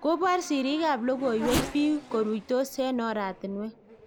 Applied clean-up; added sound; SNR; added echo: none; Race car, auto racing / Accelerating, revving, vroom; 10 dB; none.